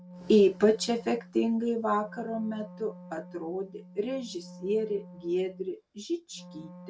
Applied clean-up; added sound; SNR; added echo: none; Wind instrument, woodwind instrument; 19 dB; none.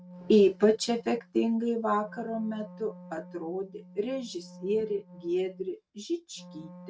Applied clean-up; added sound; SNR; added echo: neural mask model RNNoise.